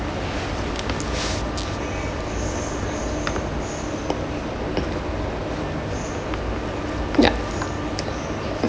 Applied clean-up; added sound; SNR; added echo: none; Wind instrument, woodwind instrument; 19 dB; none.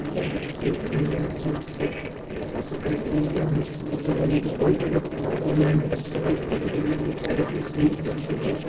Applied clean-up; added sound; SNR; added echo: neural separator model SepFormer DNS4.